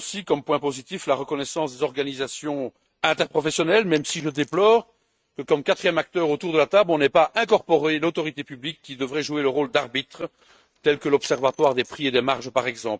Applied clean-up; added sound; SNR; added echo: neural mask model RNNoise.